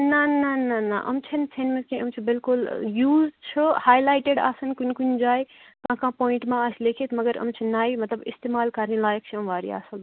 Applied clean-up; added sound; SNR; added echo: none; none; none; none.